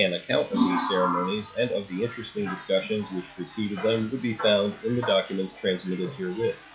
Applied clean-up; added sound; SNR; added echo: classical method log-MMSE.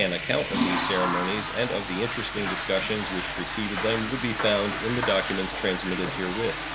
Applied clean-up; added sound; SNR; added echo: none; Toilet flush / Water; 2 dB; none.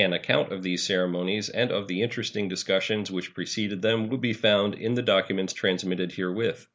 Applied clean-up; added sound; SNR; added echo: none; none; none; none.